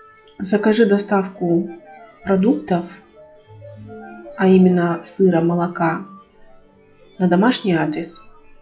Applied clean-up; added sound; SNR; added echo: classical method log-MMSE.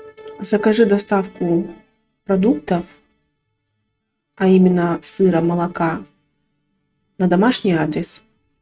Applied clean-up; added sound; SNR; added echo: neural mask model RNNoise.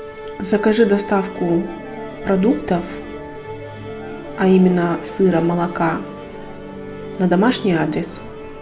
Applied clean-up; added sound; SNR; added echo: none; Musical instrument; 12 dB; none.